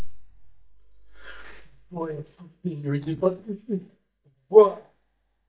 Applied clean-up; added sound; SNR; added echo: neural mask model DeepFilterNet 3.